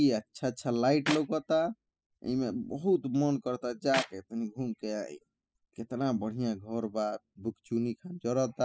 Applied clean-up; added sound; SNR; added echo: classical method spectral subtraction.